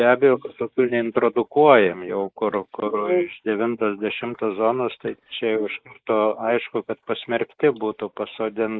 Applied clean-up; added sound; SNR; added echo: neural mask model Resemble Enhance denoiser.